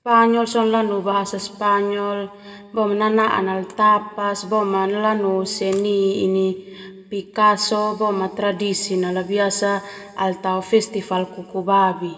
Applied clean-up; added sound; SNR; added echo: none; none; none; reverberation time 1.2 s.